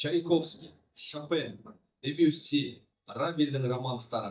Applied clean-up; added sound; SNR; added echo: neural mask model DeepFilterNet 3.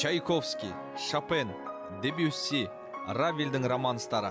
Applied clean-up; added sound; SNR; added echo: none; none; none; none.